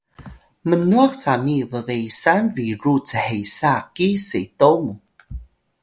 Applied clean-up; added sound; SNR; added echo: none; none; none; none.